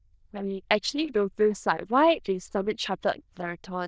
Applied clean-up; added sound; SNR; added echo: neural diffusion model UNIVERSE++.